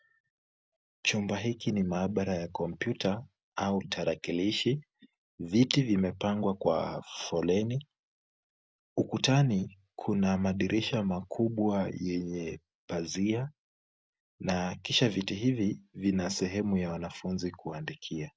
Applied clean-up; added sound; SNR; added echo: none; none; none; none.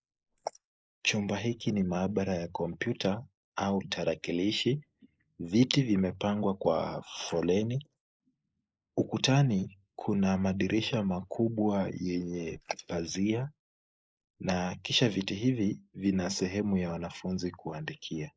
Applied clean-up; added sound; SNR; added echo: neural mask model Resemble Enhance denoiser.